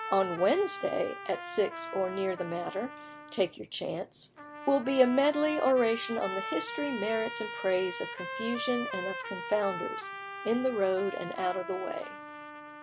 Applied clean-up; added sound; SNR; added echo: none; Trumpet; 9 dB; none.